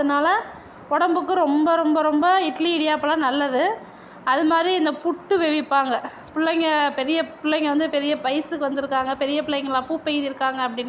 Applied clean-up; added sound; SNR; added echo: none; none; none; none.